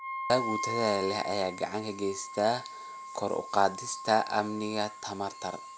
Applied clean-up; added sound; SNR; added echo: none; Wind instrument, woodwind instrument; 9 dB; none.